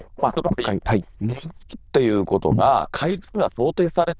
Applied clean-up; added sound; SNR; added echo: neural diffusion model UNIVERSE++.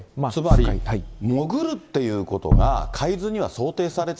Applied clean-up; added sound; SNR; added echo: none; Bass drum; -4 dB; none.